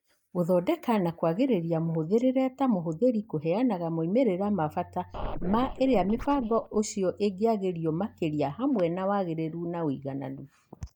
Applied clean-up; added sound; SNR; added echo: neural mask model DeepFilterNet 3.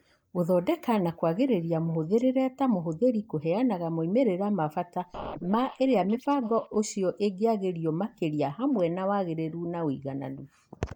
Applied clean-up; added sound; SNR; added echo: neural mask model Resemble Enhance denoiser.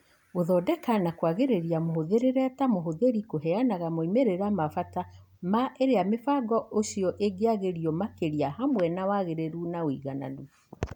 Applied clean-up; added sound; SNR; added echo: none; none; none; none.